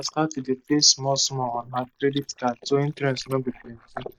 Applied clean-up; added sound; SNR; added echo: neural mask model Resemble Enhance denoiser.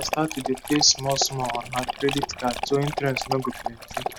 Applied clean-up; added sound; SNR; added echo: none; Dog; 6 dB; none.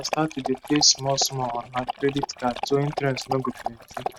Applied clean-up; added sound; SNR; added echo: neural mask model RNNoise.